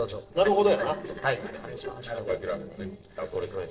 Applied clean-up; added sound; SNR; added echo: neural separator model SepFormer DNS4.